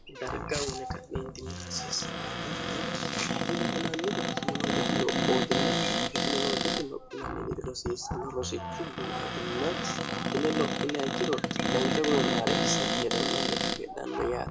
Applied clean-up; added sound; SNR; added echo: none; Cupboard open or close; -3 dB; reverberation time 0.9 s.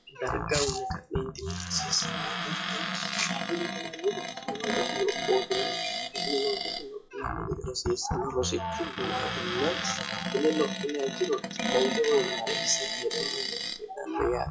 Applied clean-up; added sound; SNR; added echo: classical method WPE with log-MMSE.